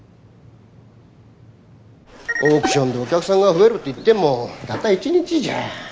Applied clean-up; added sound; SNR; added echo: none; none; none; none.